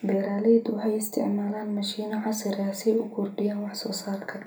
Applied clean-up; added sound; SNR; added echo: none; none; none; reverberation time 0.3 s.